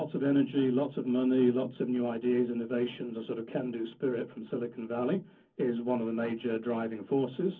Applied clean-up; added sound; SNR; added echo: none; none; none; reverberation time 0.4 s.